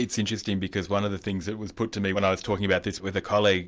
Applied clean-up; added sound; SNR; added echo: none; none; none; none.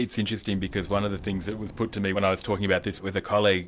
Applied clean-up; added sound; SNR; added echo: none; Subway, metro, underground; 19 dB; none.